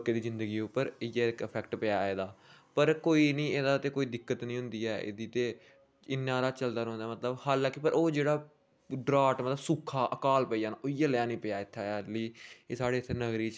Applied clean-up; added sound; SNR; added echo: none; none; none; none.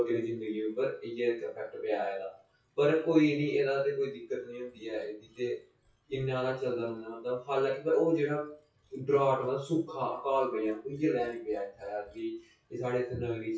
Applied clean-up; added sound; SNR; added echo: classical method WPE with log-MMSE.